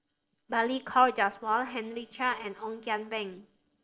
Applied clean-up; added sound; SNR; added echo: neural separator model SepFormer DNS4.